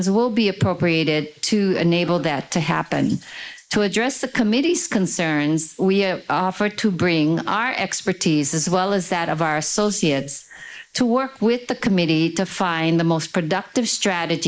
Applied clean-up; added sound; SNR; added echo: neural mask model Resemble Enhance denoiser.